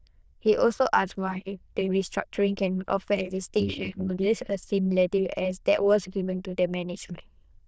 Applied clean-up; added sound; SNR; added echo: neural diffusion model UNIVERSE++.